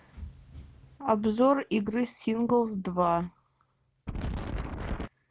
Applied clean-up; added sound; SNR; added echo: none; Wind; 4 dB; none.